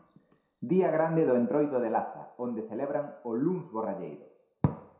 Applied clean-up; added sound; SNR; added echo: none; none; none; reverberation time 0.6 s.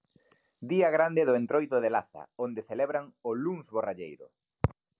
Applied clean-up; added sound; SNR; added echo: none; none; none; none.